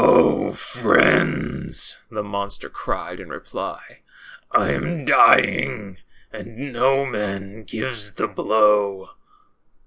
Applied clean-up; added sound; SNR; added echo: none; none; none; none.